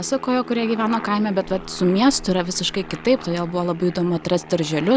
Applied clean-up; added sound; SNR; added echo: none; Aircraft; 16 dB; none.